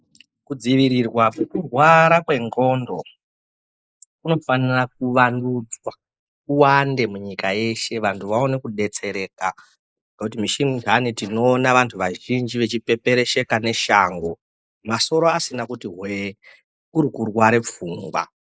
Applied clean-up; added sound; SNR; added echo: neural mask model Resemble Enhance denoiser.